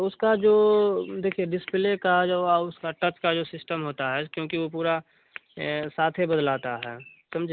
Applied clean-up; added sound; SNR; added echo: none; none; none; none.